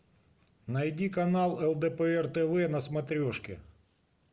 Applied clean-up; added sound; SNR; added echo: none; none; none; none.